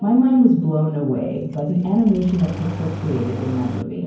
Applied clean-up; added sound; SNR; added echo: none; Engine starting; 11 dB; reverberation time 0.9 s.